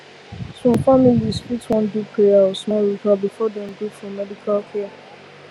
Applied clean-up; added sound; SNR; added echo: none; none; none; none.